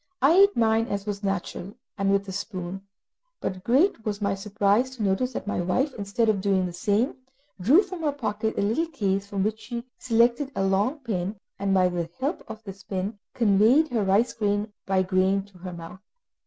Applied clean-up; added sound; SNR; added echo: none; none; none; none.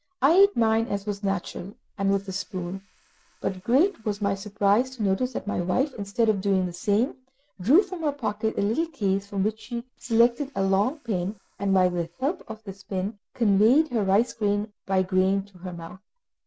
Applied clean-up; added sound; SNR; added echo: neural mask model Resemble Enhance denoiser.